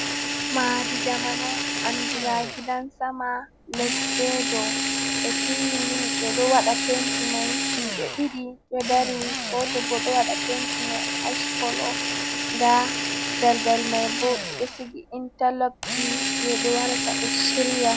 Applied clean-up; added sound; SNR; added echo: none; Drill; 0 dB; none.